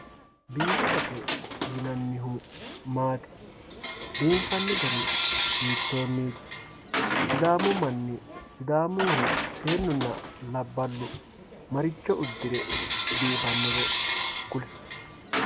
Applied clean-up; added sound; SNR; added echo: none; Coin (dropping) / Bell; -3 dB; none.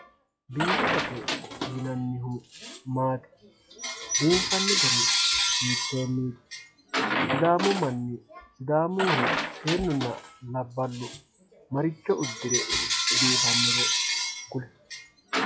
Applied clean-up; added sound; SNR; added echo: classical method log-MMSE.